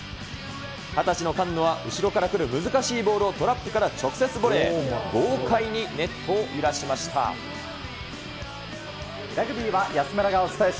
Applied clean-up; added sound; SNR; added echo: none; none; none; none.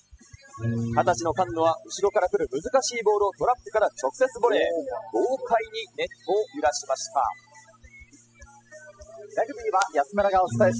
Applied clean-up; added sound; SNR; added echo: classical method spectral subtraction.